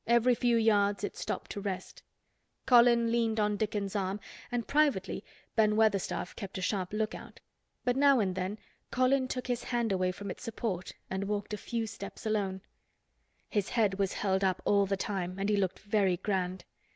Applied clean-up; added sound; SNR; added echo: none; none; none; none.